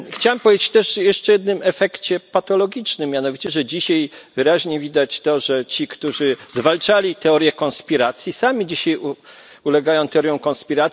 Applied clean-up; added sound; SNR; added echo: none; none; none; none.